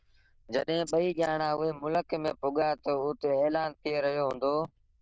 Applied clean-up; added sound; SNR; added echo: neural diffusion model UNIVERSE++.